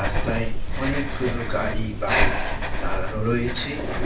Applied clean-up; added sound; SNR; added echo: none; Breathing; -4 dB; reverberation time 0.3 s.